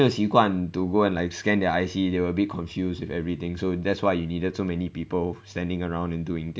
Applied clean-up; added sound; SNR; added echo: none; none; none; none.